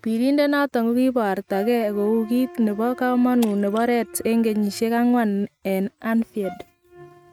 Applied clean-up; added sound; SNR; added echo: neural mask model RNNoise.